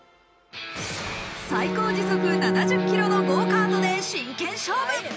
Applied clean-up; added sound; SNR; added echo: none; Bowed string instrument; -2 dB; none.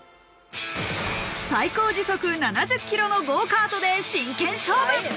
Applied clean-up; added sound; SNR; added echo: none; none; none; none.